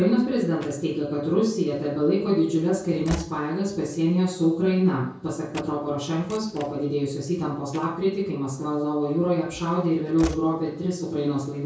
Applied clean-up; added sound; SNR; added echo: none; Slam / Train; 19 dB; reverberation time 0.6 s.